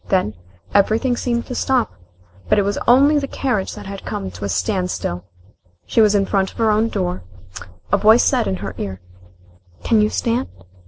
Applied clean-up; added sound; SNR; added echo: none; none; none; none.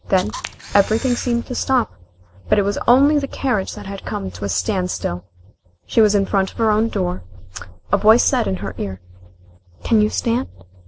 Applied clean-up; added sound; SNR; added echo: none; Camera; 13 dB; none.